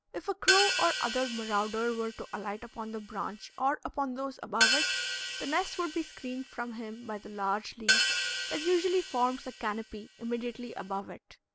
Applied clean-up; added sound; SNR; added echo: none; Hi-hat; 1 dB; none.